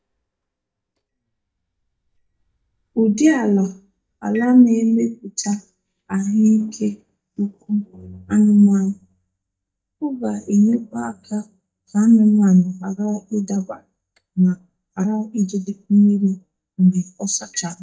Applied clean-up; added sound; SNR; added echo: neural mask model DeepFilterNet 3.